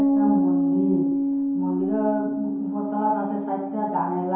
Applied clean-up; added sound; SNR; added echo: none; Piano; -3 dB; reverberation time 0.9 s.